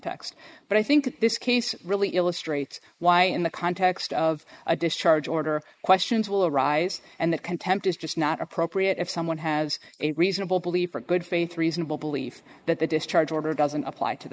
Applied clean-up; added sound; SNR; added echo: neural mask model Resemble Enhance denoiser.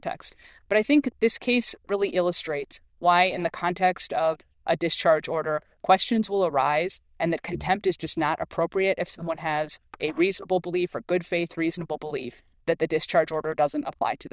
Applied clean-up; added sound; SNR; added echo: neural diffusion model UNIVERSE++.